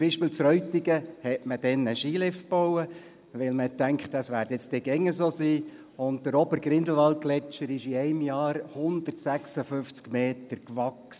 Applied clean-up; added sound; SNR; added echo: none; none; none; none.